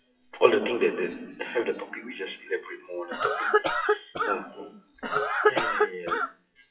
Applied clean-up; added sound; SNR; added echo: classical method WPE with log-MMSE.